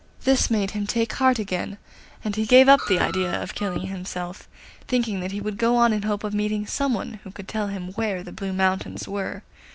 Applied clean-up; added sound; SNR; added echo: none; Screech; 12 dB; none.